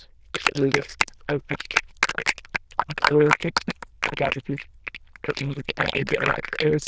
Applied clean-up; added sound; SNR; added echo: neural diffusion model UNIVERSE++.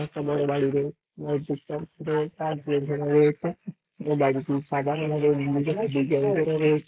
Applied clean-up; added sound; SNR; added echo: neural mask model Resemble Enhance denoiser.